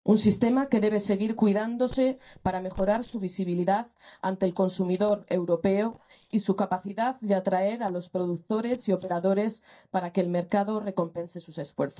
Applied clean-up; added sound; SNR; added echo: neural mask model DeepFilterNet 3.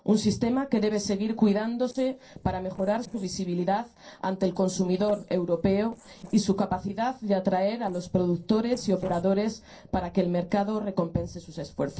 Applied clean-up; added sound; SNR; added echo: neural separator model SepFormer DNS4.